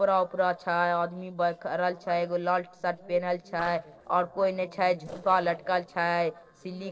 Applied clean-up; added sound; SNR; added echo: neural separator model SepFormer DNS4.